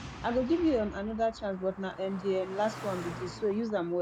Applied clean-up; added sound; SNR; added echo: none; Boom + Car passing by; 13 dB; none.